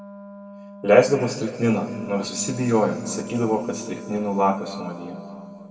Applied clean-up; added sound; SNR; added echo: none; Wind instrument, woodwind instrument; 17 dB; reverberation time 2.3 s.